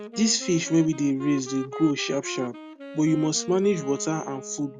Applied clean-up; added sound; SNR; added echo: none; Wind instrument, woodwind instrument; 13 dB; none.